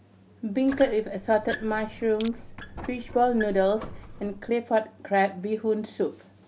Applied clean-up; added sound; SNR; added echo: none; Crushing + Squeak; 13 dB; none.